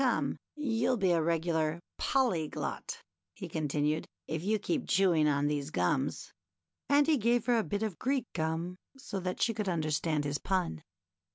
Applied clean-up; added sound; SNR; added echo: none; none; none; none.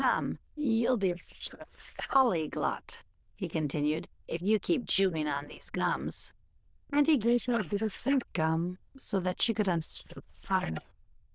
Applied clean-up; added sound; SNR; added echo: neural diffusion model UNIVERSE++.